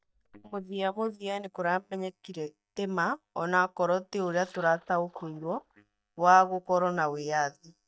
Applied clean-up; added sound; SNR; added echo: neural mask model DeepFilterNet 3.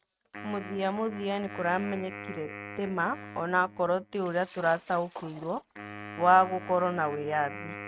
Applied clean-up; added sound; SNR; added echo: neural mask model RNNoise.